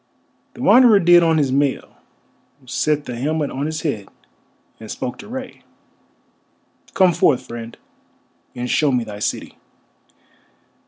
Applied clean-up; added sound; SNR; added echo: none; none; none; none.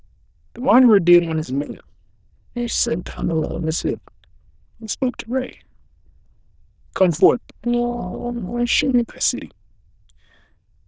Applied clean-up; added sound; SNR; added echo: neural diffusion model UNIVERSE++.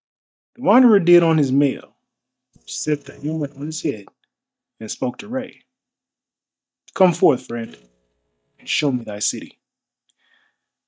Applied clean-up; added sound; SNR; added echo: neural mask model DeepFilterNet 3.